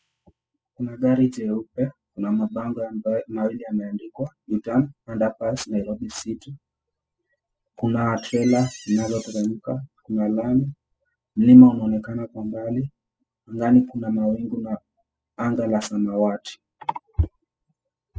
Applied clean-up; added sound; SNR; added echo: classical method spectral subtraction.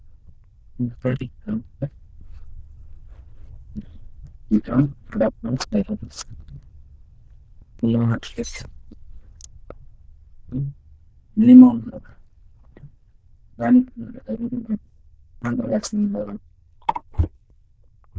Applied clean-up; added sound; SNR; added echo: neural diffusion model UNIVERSE++.